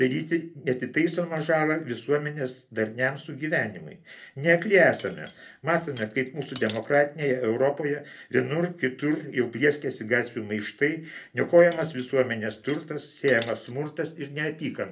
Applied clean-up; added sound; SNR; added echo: none; Cutlery, silverware; 16 dB; reverberation time 0.3 s.